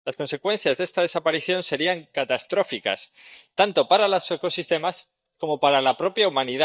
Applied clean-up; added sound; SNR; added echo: neural mask model DeepFilterNet 3.